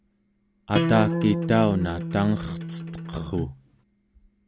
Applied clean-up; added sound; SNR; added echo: none; Acoustic guitar; 2 dB; none.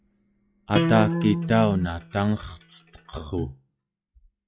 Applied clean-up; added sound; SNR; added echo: classical method log-MMSE.